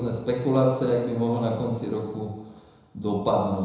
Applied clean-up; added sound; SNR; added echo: none; none; none; reverberation time 1.0 s.